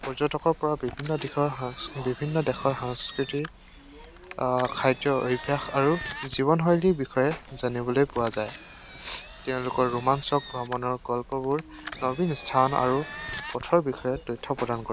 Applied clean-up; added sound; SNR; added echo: none; Engine; 7 dB; none.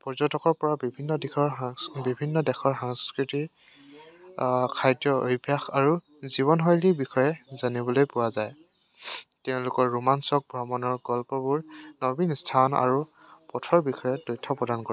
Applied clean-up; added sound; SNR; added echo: none; none; none; none.